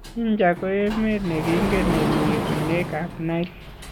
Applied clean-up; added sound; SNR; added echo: none; Sliding door; 4 dB; none.